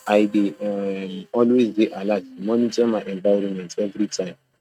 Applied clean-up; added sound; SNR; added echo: neural mask model RNNoise.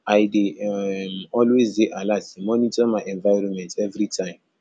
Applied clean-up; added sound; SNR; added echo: none; none; none; none.